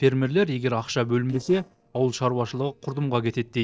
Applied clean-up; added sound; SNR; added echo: neural separator model SepFormer DNS4.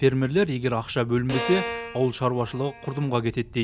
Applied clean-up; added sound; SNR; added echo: none; Bowed string instrument; 10 dB; none.